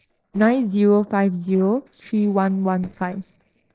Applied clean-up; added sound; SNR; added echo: neural separator model SepFormer DNS4.